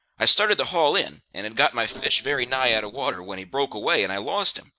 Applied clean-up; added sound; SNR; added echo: neural separator model SepFormer DNS4.